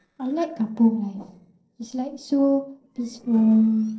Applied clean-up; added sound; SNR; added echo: neural separator model SepFormer DNS4.